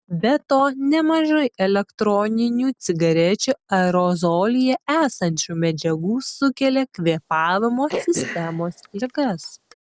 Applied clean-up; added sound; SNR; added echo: neural separator model SepFormer DNS4.